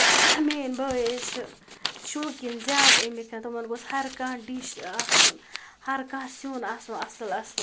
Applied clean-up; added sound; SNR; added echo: none; Tearing; -4 dB; none.